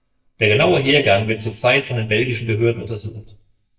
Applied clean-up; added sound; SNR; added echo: neural mask model DeepFilterNet 3.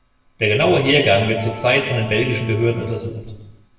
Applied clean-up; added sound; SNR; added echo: none; Wind instrument, woodwind instrument; 19 dB; reverberation time 1.1 s.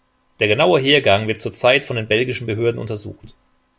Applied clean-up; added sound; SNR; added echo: none; none; none; none.